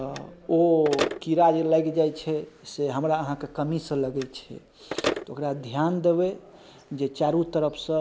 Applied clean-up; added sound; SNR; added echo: none; Telephone; 12 dB; none.